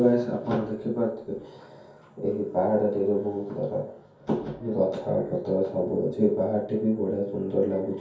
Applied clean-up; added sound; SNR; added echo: none; none; none; reverberation time 0.6 s.